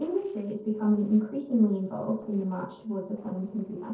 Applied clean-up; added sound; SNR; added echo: neural separator model SepFormer DNS4.